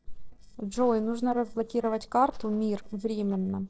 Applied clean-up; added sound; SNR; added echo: neural separator model SepFormer DNS4.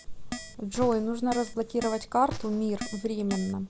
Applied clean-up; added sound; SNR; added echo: none; Gunshot, gunfire + Keyboard (musical); 11 dB; none.